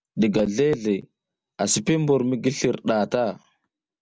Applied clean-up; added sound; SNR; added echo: none; none; none; none.